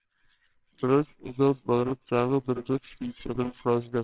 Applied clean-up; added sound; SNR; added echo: neural separator model SepFormer WHAMR!.